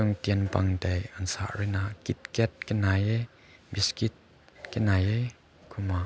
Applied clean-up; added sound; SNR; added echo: none; none; none; none.